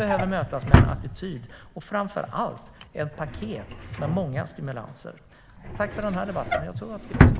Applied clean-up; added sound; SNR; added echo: none; Drawer open or close; -5 dB; none.